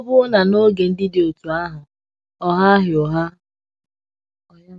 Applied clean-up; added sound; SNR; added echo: none; none; none; none.